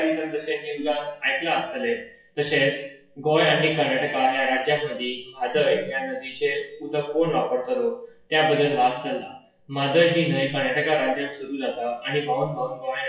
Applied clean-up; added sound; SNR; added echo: classical method WPE with log-MMSE.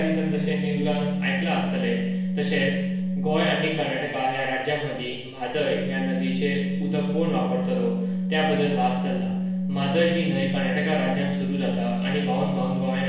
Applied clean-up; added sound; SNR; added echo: none; Organ; 0 dB; reverberation time 0.9 s.